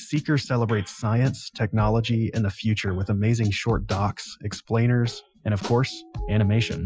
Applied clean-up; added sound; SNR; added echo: classical method Wiener filter.